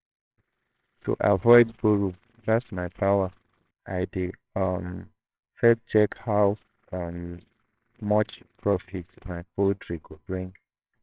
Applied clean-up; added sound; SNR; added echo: neural separator model SepFormer WHAMR!.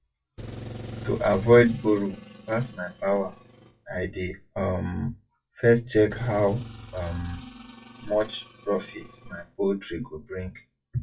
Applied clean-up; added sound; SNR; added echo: classical method WPE with log-MMSE.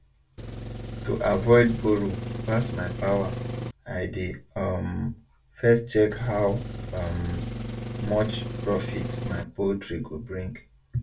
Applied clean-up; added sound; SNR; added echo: none; Engine; 6 dB; reverberation time 0.2 s.